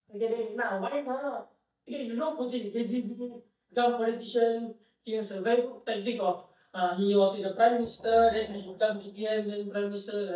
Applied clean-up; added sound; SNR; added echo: neural mask model DeepFilterNet 3.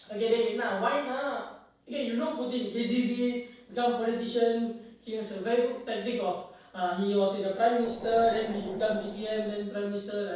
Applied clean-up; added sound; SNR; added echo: neural separator model SepFormer DNS4.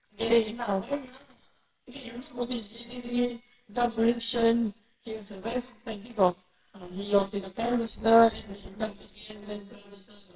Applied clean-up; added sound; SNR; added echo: neural separator model SepFormer WHAMR!.